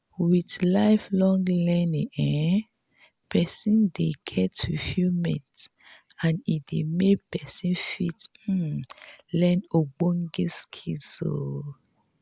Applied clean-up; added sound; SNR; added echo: none; none; none; none.